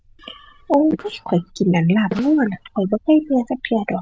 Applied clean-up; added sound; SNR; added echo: neural diffusion model UNIVERSE++.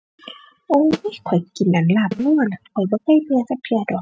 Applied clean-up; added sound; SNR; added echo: neural mask model RNNoise.